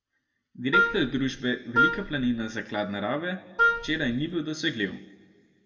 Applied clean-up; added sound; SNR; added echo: none; Wind instrument, woodwind instrument; -3 dB; reverberation time 0.9 s.